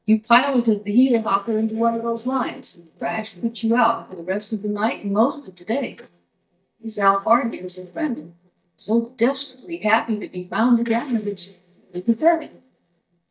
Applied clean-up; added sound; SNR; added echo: neural mask model DeepFilterNet 3.